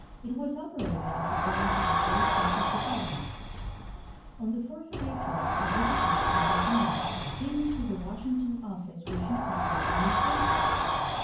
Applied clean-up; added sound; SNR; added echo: none; Sliding door; -5 dB; reverberation time 0.9 s.